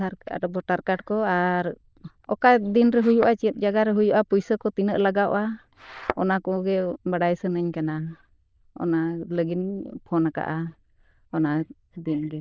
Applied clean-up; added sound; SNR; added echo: neural diffusion model UNIVERSE++.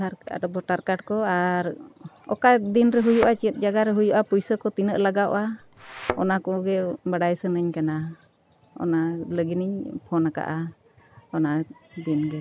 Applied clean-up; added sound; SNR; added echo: none; Thump, thud; 9 dB; none.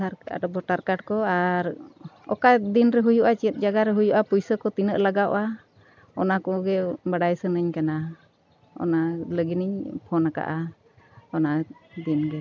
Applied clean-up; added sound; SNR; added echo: none; none; none; none.